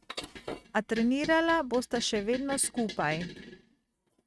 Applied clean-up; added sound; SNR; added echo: neural mask model RNNoise.